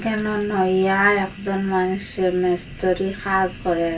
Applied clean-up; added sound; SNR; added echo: none; Car; 18 dB; reverberation time 0.2 s.